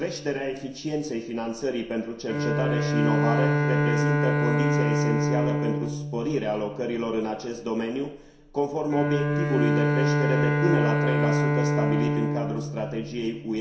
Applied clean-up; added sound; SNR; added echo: none; Bowed string instrument; -3 dB; reverberation time 0.7 s.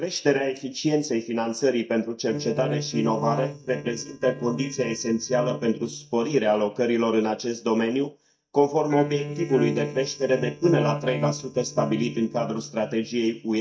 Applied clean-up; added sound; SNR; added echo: neural mask model DeepFilterNet 3.